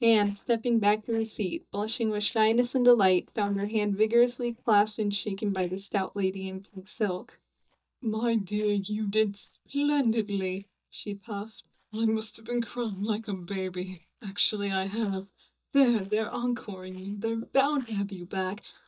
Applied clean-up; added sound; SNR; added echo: neural mask model DeepFilterNet 3.